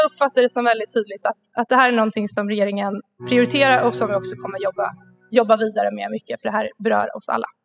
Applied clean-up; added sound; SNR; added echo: classical method spectral subtraction.